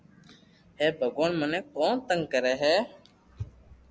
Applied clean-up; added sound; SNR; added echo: none; none; none; none.